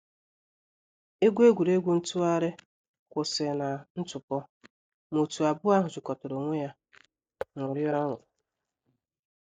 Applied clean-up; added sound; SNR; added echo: neural mask model DeepFilterNet 3.